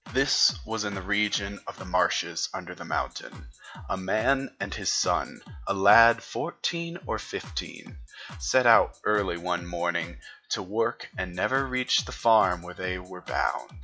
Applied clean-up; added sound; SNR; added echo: classical method log-MMSE.